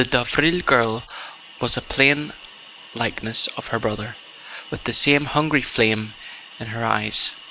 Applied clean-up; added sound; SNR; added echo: none; Hiss; 19 dB; none.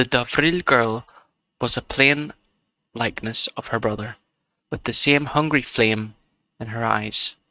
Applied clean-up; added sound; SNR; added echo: neural mask model RNNoise.